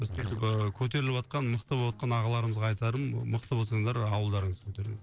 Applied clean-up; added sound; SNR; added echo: neural separator model SepFormer DNS4.